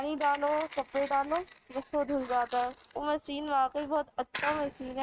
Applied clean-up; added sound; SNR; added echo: neural mask model RNNoise.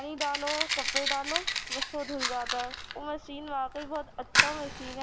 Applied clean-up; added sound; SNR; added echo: none; Fire; -3 dB; none.